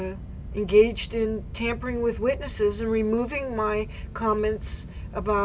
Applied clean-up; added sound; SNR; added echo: none; none; none; none.